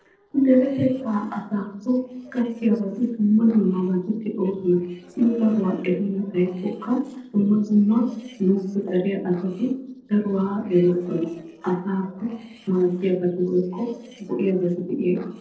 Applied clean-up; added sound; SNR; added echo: neural separator model SepFormer DNS4.